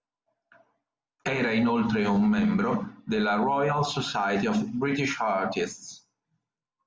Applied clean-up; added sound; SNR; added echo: none; none; none; none.